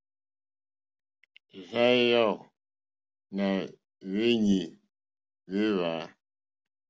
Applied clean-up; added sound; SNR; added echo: none; none; none; none.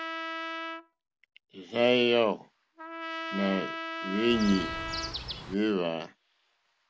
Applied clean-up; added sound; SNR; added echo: none; Trumpet + Chirp, tweet; 8 dB; none.